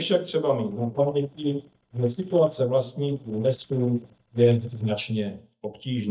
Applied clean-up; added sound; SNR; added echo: neural mask model DeepFilterNet 3.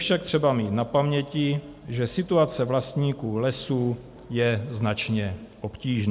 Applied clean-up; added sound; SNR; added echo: none; none; none; none.